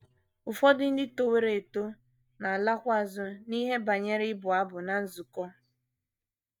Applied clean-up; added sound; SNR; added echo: neural mask model DeepFilterNet 3.